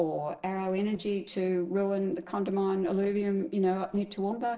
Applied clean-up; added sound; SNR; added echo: neural separator model SepFormer DNS4.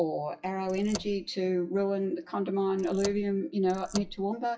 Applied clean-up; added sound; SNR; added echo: classical method WPE with log-MMSE.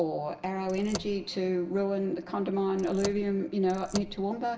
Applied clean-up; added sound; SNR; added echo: none; Car; 12 dB; reverberation time 1.6 s.